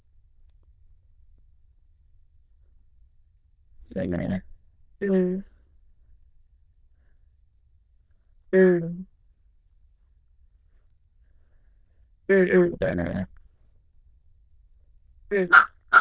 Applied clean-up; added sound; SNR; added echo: neural diffusion model UNIVERSE++.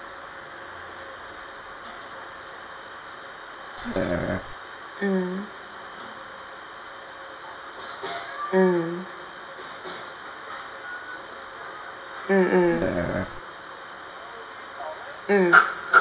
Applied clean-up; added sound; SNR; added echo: none; Burping, eructation; 0 dB; none.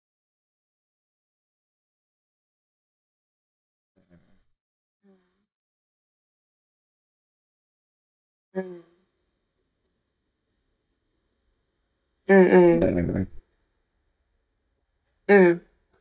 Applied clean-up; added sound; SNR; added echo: neural mask model DeepFilterNet 3.